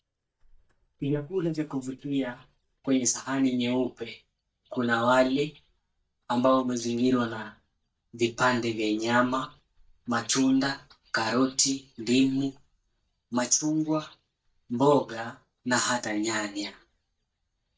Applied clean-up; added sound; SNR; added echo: neural mask model DeepFilterNet 3.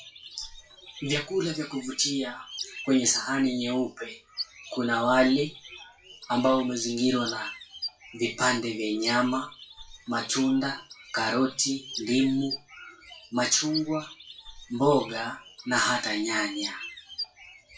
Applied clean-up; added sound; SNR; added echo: classical method WPE with log-MMSE.